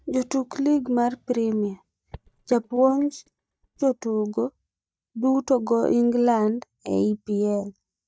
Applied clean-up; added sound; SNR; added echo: neural mask model DeepFilterNet 3.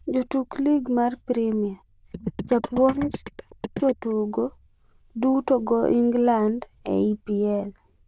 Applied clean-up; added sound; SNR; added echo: neural diffusion model UNIVERSE++.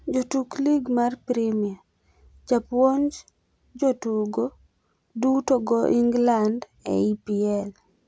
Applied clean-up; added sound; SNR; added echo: none; none; none; none.